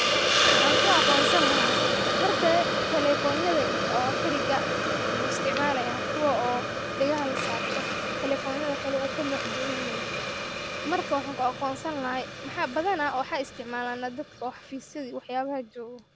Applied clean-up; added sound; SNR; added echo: none; Hiss; -2 dB; none.